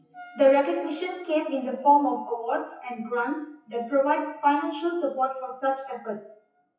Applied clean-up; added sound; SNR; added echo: classical method WPE with log-MMSE.